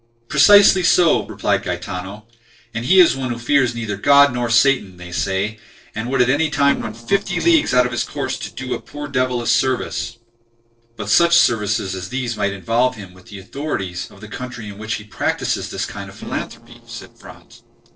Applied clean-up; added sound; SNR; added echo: neural separator model SepFormer DNS4.